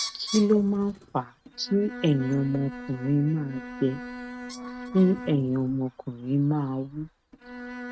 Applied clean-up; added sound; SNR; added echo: neural mask model RNNoise.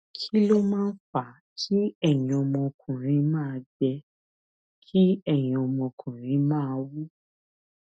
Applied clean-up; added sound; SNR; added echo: none; none; none; none.